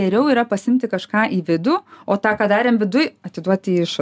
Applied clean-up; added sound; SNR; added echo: none; none; none; none.